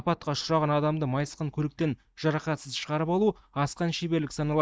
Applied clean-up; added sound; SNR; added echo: neural mask model DeepFilterNet 3.